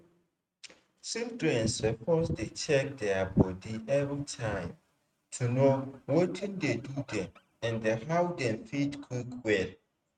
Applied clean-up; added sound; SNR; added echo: neural mask model RNNoise.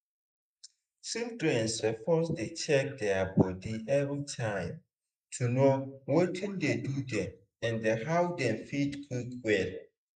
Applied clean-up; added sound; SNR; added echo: neural mask model Resemble Enhance denoiser.